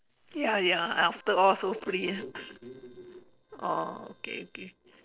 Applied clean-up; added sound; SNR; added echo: neural separator model SepFormer DNS4.